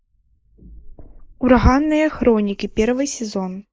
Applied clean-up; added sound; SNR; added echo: neural mask model Resemble Enhance denoiser.